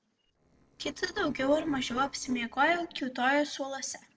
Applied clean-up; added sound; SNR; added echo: neural separator model SepFormer DNS4.